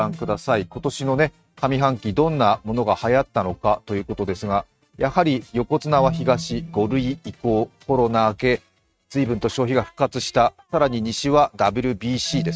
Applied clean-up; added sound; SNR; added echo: neural mask model RNNoise.